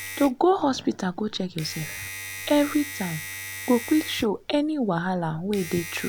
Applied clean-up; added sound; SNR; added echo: none; Domestic sounds, home sounds; 12 dB; none.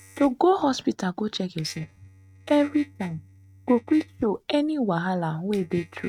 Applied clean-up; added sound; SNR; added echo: neural mask model RNNoise.